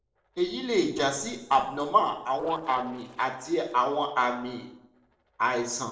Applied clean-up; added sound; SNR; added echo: neural separator model SepFormer DNS4.